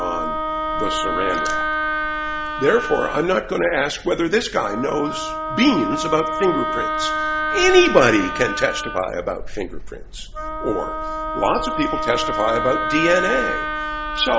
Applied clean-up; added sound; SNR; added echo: none; Wind instrument, woodwind instrument; 4 dB; none.